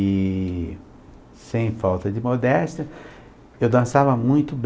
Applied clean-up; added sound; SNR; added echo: none; none; none; none.